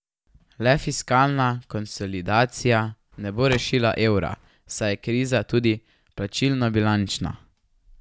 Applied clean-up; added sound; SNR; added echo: none; Car; 15 dB; none.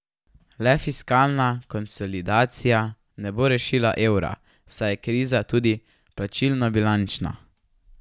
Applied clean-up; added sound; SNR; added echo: none; none; none; none.